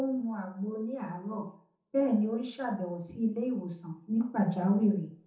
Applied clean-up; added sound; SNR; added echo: none; none; none; reverberation time 0.5 s.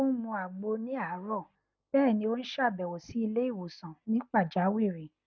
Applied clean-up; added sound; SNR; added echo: none; none; none; none.